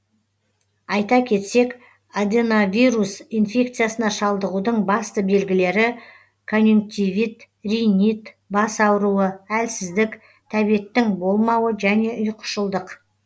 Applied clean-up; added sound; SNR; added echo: none; none; none; none.